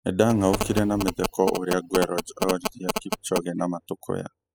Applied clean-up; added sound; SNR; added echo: classical method spectral subtraction.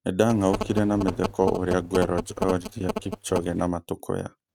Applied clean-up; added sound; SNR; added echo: neural mask model RNNoise.